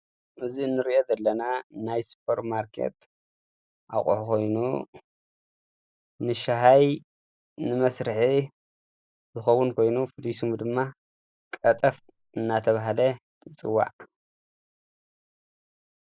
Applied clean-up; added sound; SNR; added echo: neural mask model Resemble Enhance denoiser.